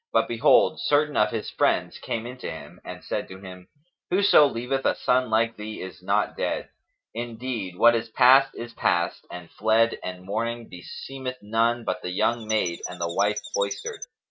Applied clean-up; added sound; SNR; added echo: neural mask model RNNoise.